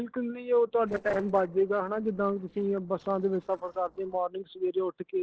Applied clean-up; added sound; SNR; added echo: neural separator model SepFormer DNS4.